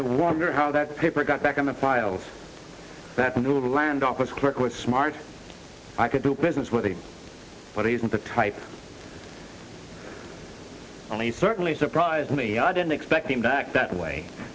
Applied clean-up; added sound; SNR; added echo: none; none; none; none.